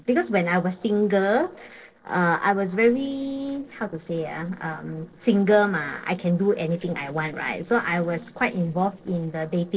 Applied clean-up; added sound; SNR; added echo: neural separator model SepFormer DNS4.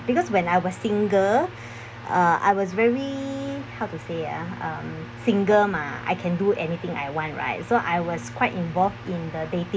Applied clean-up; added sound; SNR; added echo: none; none; none; none.